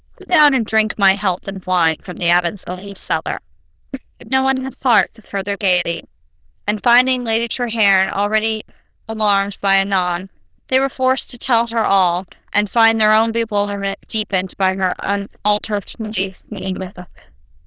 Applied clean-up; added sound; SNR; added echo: neural diffusion model UNIVERSE++.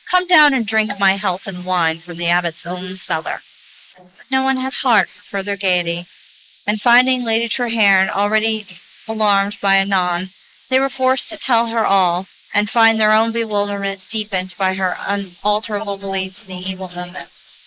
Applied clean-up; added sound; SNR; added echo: neural mask model Resemble Enhance denoiser.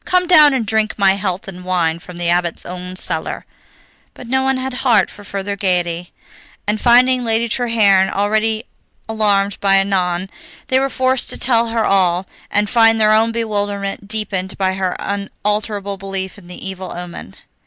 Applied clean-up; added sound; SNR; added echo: none; none; none; none.